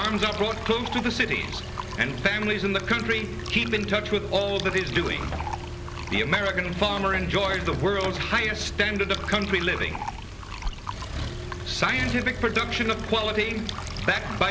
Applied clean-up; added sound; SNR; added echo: none; Fill (with liquid) + Accelerating, revving, vroom; 7 dB; none.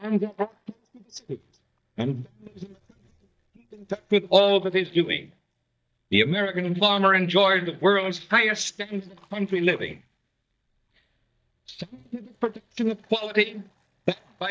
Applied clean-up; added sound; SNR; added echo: neural mask model DeepFilterNet 3.